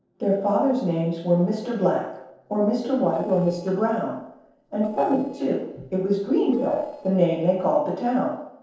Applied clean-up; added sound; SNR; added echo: neural separator model SepFormer DNS4.